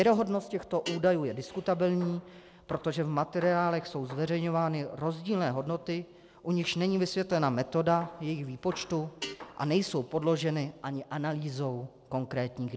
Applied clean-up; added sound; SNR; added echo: none; Guitar + Hammer; 19 dB; none.